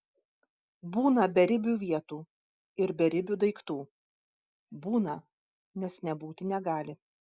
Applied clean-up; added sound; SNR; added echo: none; none; none; none.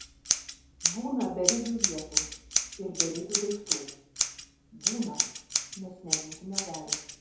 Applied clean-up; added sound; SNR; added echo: none; Scissors; -5 dB; reverberation time 0.8 s.